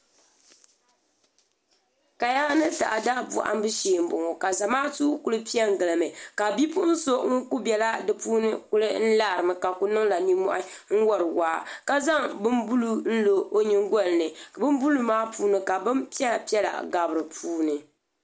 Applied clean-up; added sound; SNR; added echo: none; none; none; none.